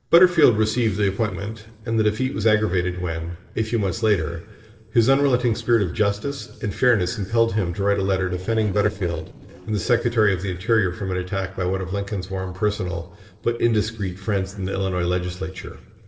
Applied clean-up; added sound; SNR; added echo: neural separator model SepFormer DNS4.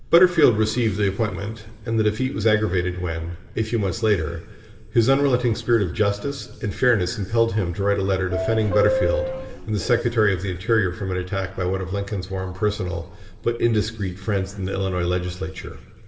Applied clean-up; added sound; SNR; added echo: none; Subway, metro, underground / Doorbell; 3 dB; reverberation time 2.2 s.